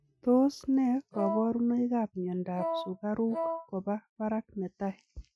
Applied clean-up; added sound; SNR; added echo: classical method Wiener filter.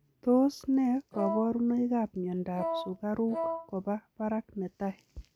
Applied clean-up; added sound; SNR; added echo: none; Wind instrument, woodwind instrument; 6 dB; none.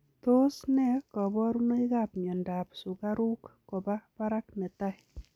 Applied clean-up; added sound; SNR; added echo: none; none; none; none.